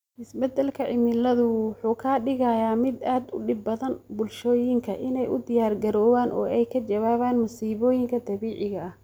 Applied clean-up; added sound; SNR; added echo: none; none; none; none.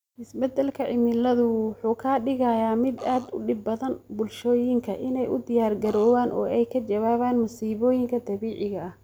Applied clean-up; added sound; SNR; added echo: none; Burping, eructation; 18 dB; none.